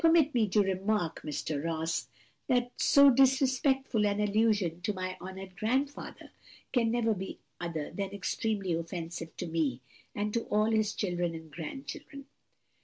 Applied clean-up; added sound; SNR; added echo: none; none; none; none.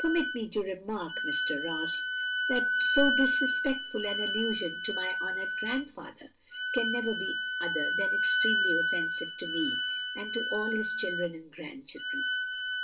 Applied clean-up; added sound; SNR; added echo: none; Wind instrument, woodwind instrument; -3 dB; reverberation time 0.2 s.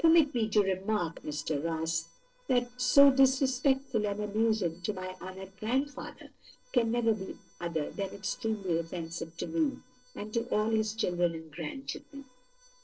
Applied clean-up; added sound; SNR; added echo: neural separator model SepFormer DNS4.